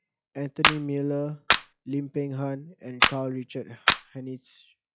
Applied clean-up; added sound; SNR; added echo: classical method log-MMSE.